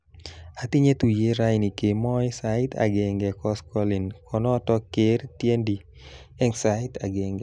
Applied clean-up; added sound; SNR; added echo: none; none; none; none.